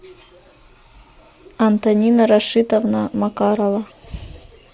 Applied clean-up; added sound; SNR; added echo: none; none; none; none.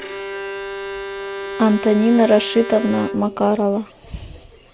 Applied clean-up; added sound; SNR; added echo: none; Bowed string instrument; 11 dB; none.